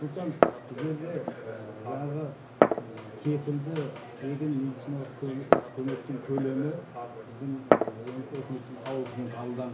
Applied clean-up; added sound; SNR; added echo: none; Glass; -3 dB; reverberation time 0.5 s.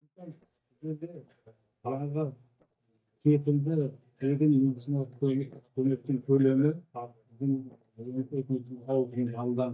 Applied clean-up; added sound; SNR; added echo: neural mask model DeepFilterNet 3.